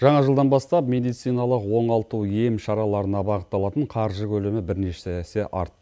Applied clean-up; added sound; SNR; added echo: none; none; none; none.